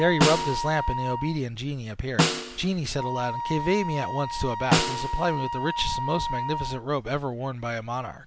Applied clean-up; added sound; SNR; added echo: none; Wind instrument, woodwind instrument + Snare drum; 2 dB; none.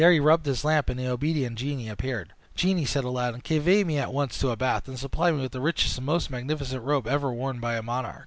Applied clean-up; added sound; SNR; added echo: none; none; none; none.